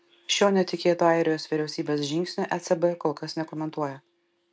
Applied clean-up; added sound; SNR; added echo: none; none; none; none.